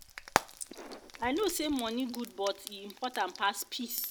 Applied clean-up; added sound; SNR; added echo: none; Frying (food); 6 dB; none.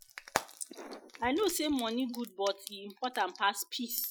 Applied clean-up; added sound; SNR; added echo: classical method Wiener filter.